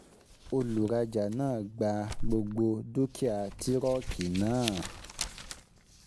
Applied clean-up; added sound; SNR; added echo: none; Crumpling, crinkling; 8 dB; none.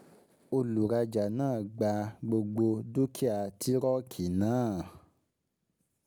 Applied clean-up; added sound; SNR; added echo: none; none; none; none.